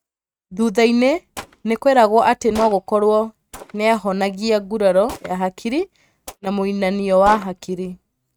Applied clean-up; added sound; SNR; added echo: neural mask model RNNoise.